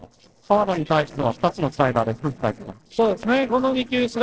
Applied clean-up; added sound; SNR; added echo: neural separator model SepFormer DNS4.